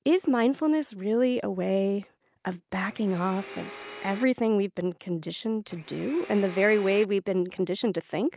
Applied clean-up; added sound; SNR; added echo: none; Domestic sounds, home sounds; 16 dB; none.